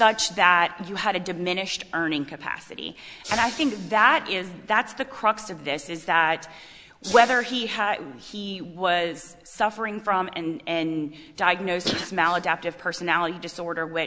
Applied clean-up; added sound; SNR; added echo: none; none; none; none.